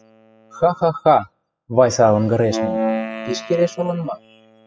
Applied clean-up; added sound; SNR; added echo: classical method spectral subtraction.